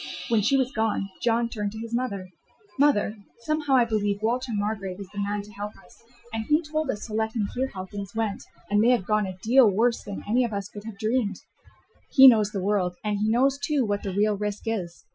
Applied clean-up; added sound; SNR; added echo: classical method Wiener filter.